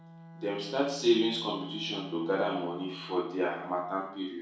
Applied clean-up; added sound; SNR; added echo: none; Bowed string instrument; 16 dB; reverberation time 0.5 s.